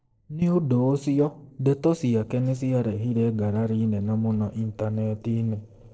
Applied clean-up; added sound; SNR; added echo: neural separator model SepFormer DNS4.